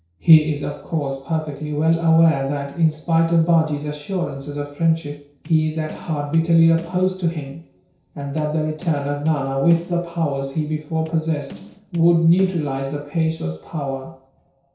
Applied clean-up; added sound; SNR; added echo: neural separator model SepFormer DNS4.